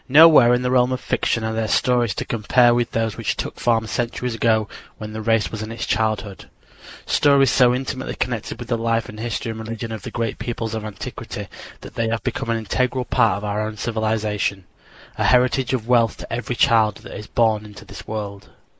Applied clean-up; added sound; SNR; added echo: neural mask model Resemble Enhance denoiser.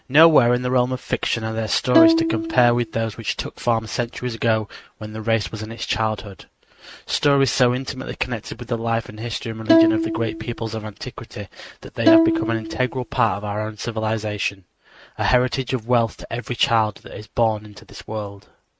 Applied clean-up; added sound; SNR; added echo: neural mask model RNNoise.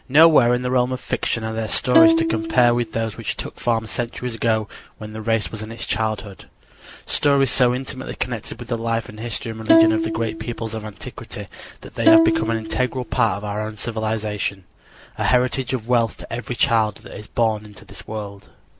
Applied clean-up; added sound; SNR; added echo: none; Bowed string instrument; -2 dB; none.